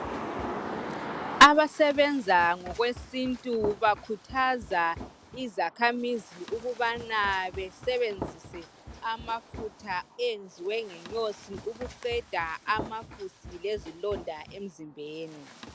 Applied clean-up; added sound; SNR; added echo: none; Run; 16 dB; none.